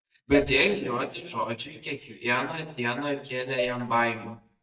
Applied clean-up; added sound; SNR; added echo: neural mask model DeepFilterNet 3.